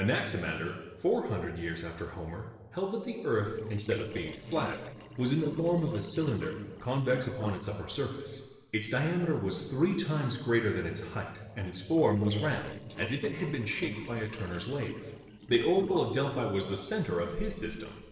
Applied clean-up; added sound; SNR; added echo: neural separator model SepFormer DNS4.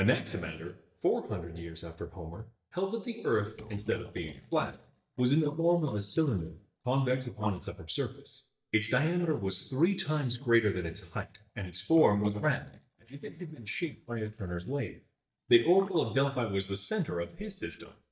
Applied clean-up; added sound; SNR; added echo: neural mask model DeepFilterNet 3.